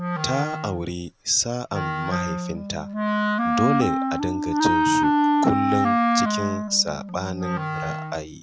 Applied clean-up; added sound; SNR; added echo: none; Wind instrument, woodwind instrument; -4 dB; none.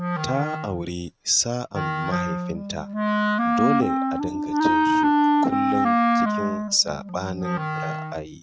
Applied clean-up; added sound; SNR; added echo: neural mask model RNNoise.